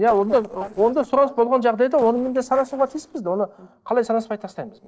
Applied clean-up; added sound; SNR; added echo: neural separator model SepFormer DNS4.